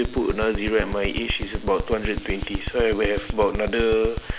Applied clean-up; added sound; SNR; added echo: none; Alarm; 5 dB; none.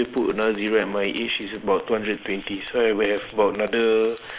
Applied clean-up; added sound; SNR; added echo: neural mask model Resemble Enhance denoiser.